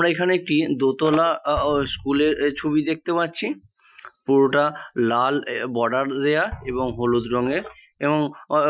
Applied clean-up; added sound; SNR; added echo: classical method Wiener filter.